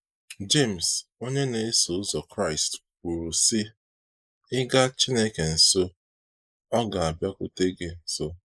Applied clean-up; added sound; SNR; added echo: neural mask model Resemble Enhance denoiser.